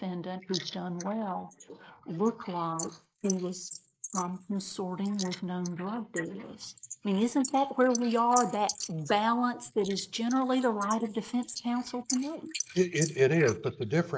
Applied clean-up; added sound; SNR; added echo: neural mask model Resemble Enhance denoiser.